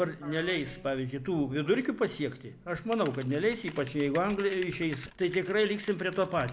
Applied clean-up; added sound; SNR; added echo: none; Typing; 19 dB; none.